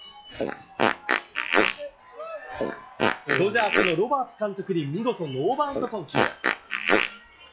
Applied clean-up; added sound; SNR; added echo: classical method log-MMSE.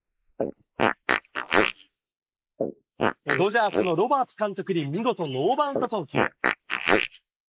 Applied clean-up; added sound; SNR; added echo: neural mask model Resemble Enhance denoiser.